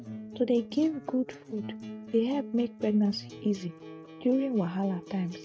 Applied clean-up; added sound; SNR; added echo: neural mask model RNNoise.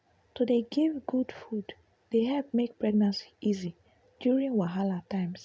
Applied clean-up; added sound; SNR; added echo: none; none; none; none.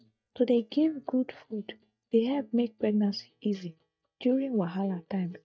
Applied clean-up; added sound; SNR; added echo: neural mask model DeepFilterNet 3.